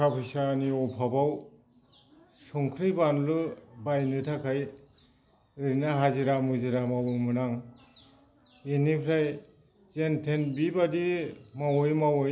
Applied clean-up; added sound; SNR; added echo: none; none; none; none.